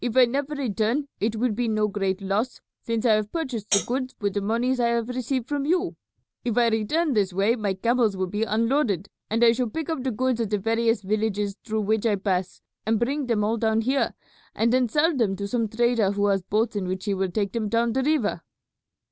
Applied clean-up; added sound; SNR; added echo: none; Hi-hat; 3 dB; none.